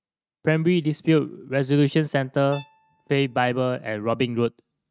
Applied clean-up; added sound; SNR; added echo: neural mask model RNNoise.